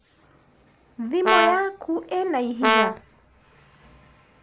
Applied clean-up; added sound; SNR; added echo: none; Brass instrument; -3 dB; none.